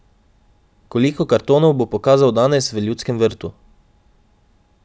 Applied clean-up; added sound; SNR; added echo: none; none; none; none.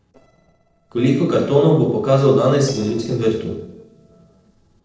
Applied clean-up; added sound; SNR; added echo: neural separator model SepFormer DNS4.